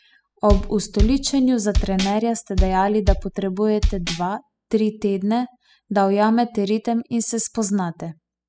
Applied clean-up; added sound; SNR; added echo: classical method spectral subtraction.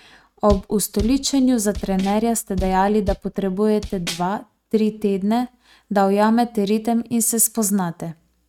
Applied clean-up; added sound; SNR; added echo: neural mask model RNNoise.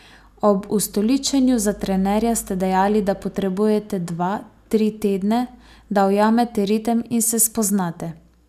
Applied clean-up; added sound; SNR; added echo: none; none; none; none.